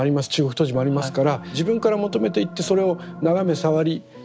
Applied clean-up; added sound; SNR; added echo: none; Organ; 15 dB; none.